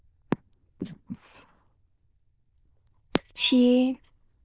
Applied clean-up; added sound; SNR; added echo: neural diffusion model UNIVERSE++.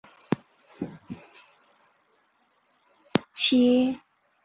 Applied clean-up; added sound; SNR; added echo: none; none; none; none.